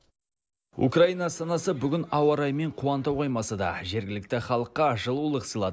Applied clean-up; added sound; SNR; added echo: none; none; none; none.